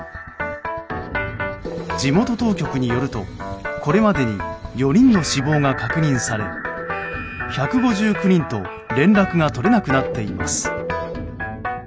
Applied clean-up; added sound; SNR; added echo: none; none; none; none.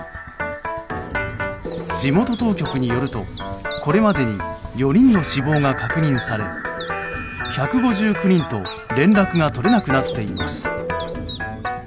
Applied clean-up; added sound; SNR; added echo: none; Chirp, tweet; 17 dB; none.